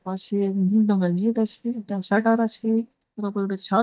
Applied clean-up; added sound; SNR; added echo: neural mask model DeepFilterNet 3.